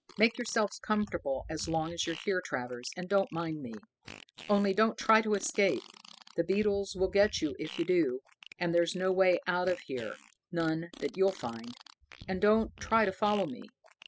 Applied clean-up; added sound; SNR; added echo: classical method spectral subtraction.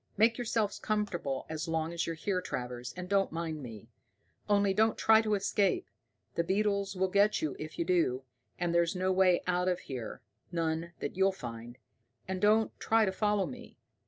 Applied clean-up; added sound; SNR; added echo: none; none; none; none.